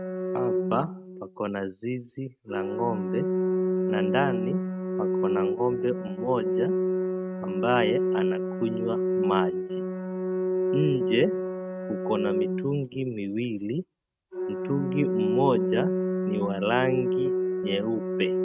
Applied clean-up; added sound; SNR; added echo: neural mask model RNNoise.